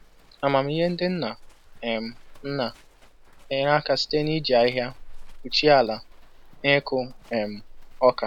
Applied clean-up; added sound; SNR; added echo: none; Livestock, farm animals, working animals; 17 dB; none.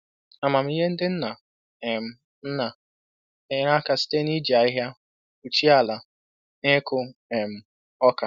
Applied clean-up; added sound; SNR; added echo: none; none; none; none.